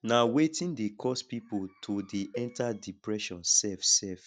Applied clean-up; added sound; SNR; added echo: none; Cowbell; 18 dB; none.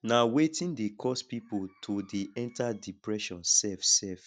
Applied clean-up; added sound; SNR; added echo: none; none; none; none.